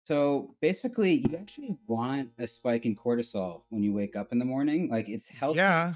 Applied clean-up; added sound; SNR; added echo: neural mask model DeepFilterNet 3.